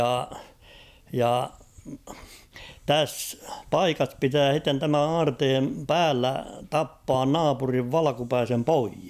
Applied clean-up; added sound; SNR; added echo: none; none; none; none.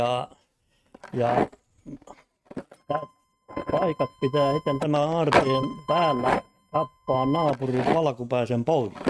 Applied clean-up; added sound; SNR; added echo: neural mask model RNNoise.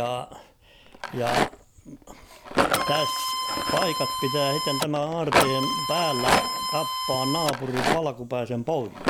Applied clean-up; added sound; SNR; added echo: none; Rattle + Printer; -2 dB; none.